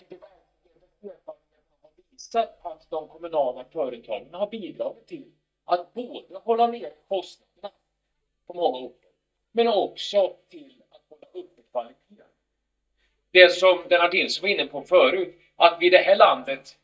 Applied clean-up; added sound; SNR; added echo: neural mask model DeepFilterNet 3.